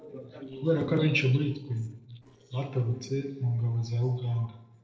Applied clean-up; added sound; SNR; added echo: neural separator model SepFormer DNS4.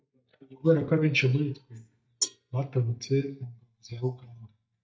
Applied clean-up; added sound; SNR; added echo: neural mask model DeepFilterNet 3.